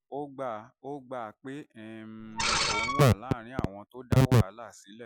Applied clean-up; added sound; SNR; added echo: none; Screech; 1 dB; none.